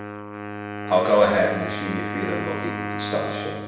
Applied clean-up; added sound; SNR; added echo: none; Wind instrument, woodwind instrument; 6 dB; reverberation time 0.9 s.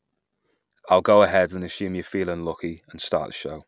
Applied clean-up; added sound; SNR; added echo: none; none; none; none.